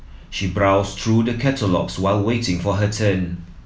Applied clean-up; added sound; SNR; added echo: none; none; none; none.